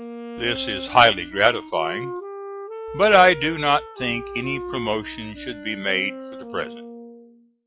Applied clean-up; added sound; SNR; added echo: classical method log-MMSE.